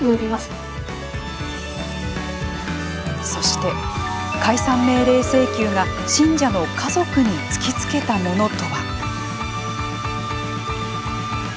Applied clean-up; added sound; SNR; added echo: none; Mallet percussion; 14 dB; none.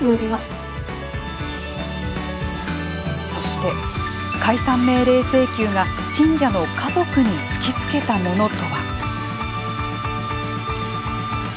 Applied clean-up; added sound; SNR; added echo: none; none; none; none.